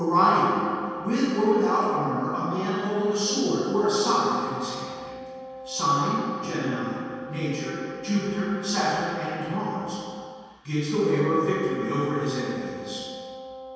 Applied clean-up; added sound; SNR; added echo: none; Wind instrument, woodwind instrument; 14 dB; reverberation time 2.1 s.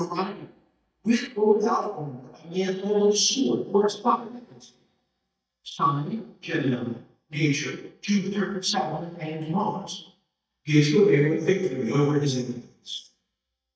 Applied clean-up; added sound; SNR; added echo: neural mask model DeepFilterNet 3.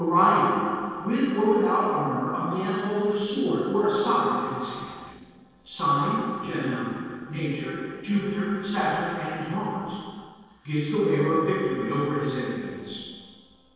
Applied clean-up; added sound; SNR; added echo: neural separator model SepFormer DNS4.